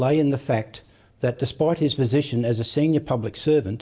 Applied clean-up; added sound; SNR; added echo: none; none; none; reverberation time 0.5 s.